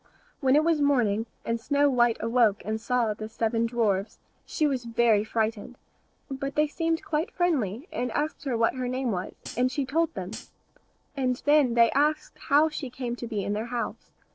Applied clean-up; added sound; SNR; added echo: neural separator model SepFormer DNS4.